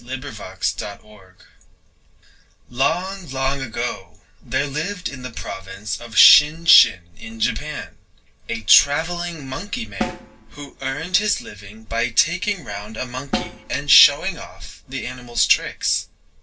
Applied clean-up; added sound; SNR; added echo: none; Snare drum; 10 dB; reverberation time 0.1 s.